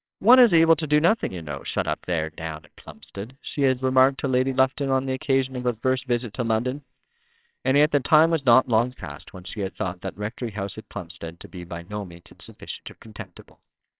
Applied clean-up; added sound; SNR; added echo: neural separator model SepFormer WHAMR!.